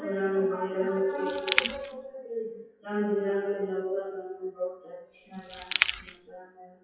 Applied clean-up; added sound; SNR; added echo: classical method WPE with log-MMSE.